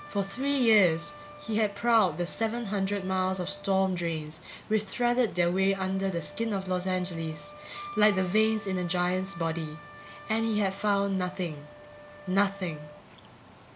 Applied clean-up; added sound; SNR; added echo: none; Wind instrument, woodwind instrument; 18 dB; none.